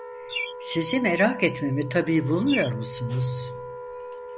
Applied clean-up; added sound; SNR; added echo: none; Wind instrument, woodwind instrument + Bird; 10 dB; none.